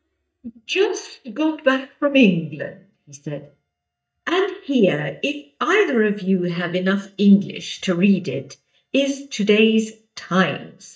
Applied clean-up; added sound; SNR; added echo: neural mask model DeepFilterNet 3.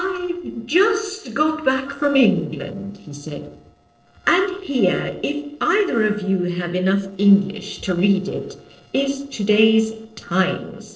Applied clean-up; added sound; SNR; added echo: neural separator model SepFormer DNS4.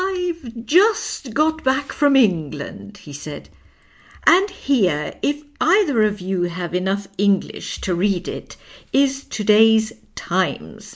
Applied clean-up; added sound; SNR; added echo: none; none; none; none.